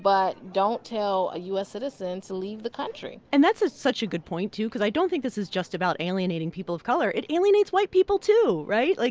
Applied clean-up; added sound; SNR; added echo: none; none; none; none.